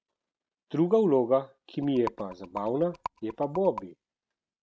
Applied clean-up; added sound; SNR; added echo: neural mask model RNNoise.